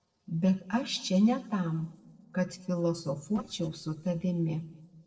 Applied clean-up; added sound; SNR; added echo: neural separator model SepFormer DNS4.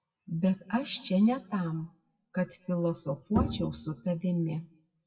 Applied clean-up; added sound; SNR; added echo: classical method WPE with log-MMSE.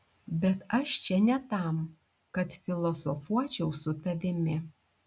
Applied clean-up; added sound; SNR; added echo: none; none; none; none.